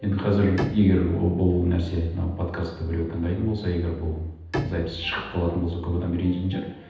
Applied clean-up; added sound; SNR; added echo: none; Bowed string instrument; 13 dB; reverberation time 0.9 s.